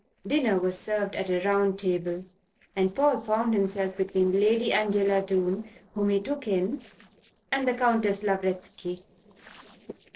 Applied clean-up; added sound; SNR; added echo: neural separator model SepFormer DNS4.